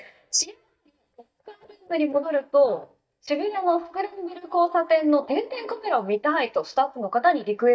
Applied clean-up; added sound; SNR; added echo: neural mask model DeepFilterNet 3.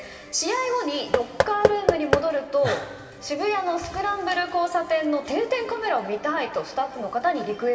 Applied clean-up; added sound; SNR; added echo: none; Knock / Wood; 1 dB; reverberation time 2.3 s.